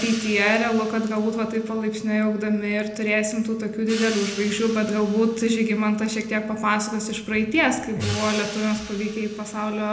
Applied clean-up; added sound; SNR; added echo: none; Hi-hat; 16 dB; reverberation time 0.7 s.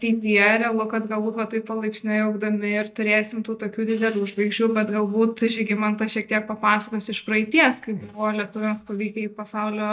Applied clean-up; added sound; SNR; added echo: neural mask model DeepFilterNet 3.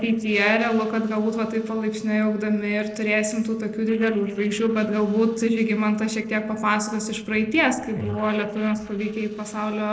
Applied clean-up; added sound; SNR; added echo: neural separator model SepFormer DNS4.